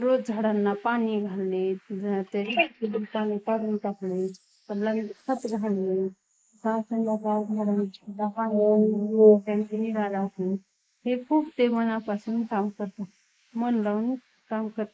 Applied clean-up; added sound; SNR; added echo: neural mask model Resemble Enhance denoiser.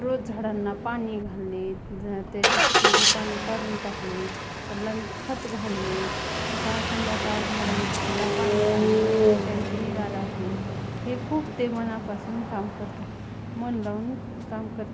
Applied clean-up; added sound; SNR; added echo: none; Engine starting; -5 dB; none.